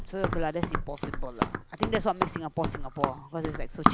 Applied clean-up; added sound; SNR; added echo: none; Run; -3 dB; none.